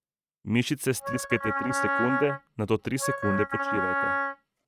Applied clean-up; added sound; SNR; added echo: neural mask model RNNoise.